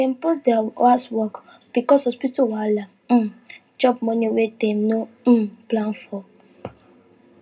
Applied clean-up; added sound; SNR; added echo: none; none; none; reverberation time 0.2 s.